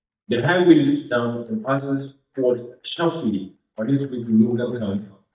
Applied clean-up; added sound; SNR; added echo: neural mask model DeepFilterNet 3.